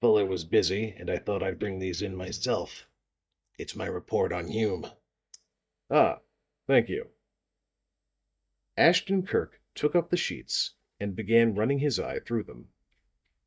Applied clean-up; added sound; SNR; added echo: neural mask model DeepFilterNet 3.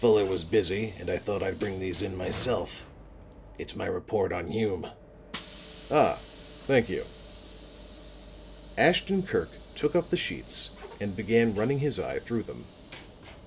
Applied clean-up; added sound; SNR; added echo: none; Sliding door / Hiss; 13 dB; none.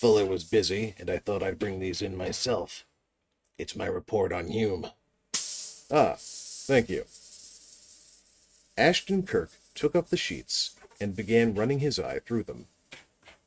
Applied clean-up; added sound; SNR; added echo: neural mask model RNNoise.